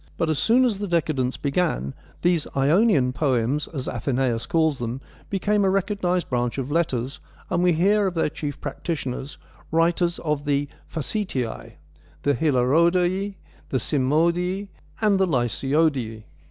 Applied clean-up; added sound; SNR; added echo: none; none; none; none.